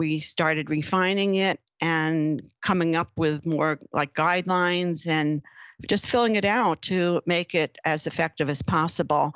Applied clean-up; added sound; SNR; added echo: none; none; none; none.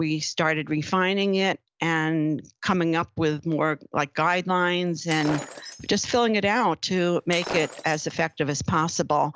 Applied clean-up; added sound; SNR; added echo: none; Shatter; 13 dB; none.